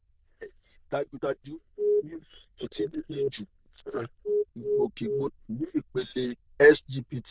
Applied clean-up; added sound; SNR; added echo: neural diffusion model UNIVERSE++.